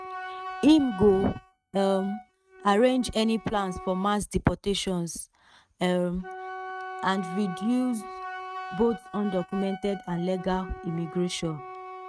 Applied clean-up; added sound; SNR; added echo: neural mask model RNNoise.